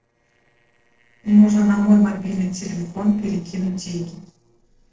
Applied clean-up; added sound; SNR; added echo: neural separator model SepFormer DNS4.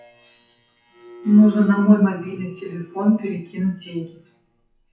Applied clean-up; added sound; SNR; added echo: classical method WPE with log-MMSE.